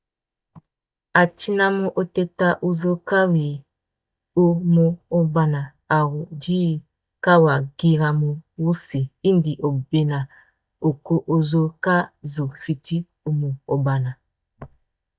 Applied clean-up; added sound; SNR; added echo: neural mask model DeepFilterNet 3.